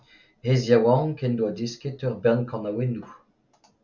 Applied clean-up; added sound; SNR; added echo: none; none; none; none.